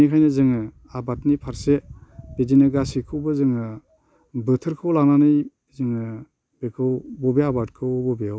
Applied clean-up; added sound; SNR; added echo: none; none; none; none.